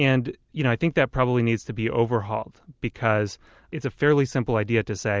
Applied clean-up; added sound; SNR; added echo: none; none; none; none.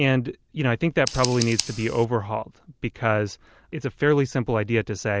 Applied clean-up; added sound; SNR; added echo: none; Scissors; 14 dB; none.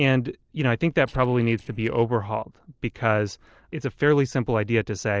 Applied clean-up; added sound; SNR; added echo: neural separator model SepFormer DNS4.